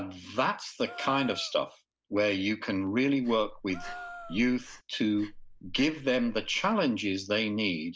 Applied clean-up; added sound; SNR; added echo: none; Gasp + Breathing; 16 dB; none.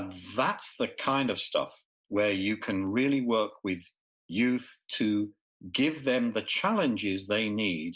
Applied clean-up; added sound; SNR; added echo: none; none; none; none.